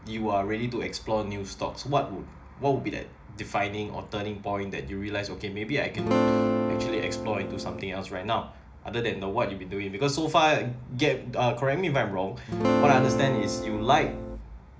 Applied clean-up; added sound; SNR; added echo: none; Acoustic guitar / Strum; -2 dB; reverberation time 0.4 s.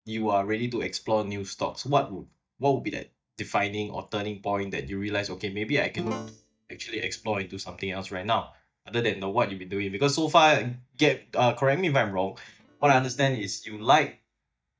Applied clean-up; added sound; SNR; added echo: neural mask model DeepFilterNet 3.